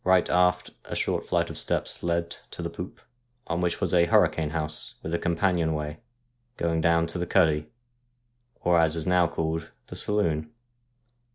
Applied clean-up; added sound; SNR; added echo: none; none; none; none.